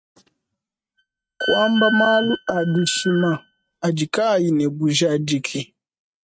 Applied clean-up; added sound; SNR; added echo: neural mask model RNNoise.